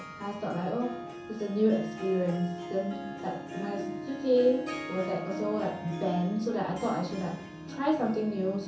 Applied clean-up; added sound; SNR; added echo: none; Harp; 9 dB; reverberation time 0.6 s.